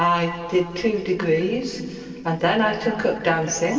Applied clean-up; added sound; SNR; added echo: neural separator model SepFormer DNS4.